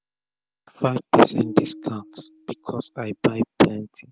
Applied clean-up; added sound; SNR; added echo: none; Tabla; 17 dB; none.